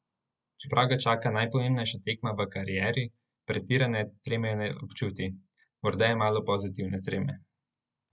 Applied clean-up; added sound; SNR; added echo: none; none; none; none.